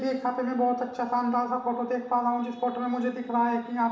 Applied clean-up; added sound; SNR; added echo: none; none; none; reverberation time 1.0 s.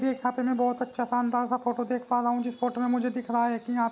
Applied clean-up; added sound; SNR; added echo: none; none; none; none.